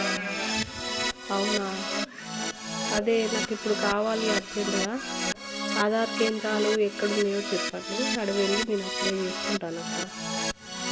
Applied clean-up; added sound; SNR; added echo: none; Keyboard (musical); 2 dB; reverberation time 0.5 s.